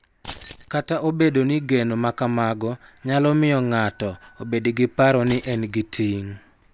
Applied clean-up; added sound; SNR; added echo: none; Keys jangling; 17 dB; none.